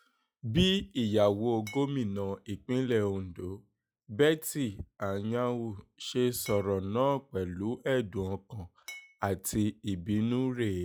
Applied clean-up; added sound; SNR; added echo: classical method log-MMSE.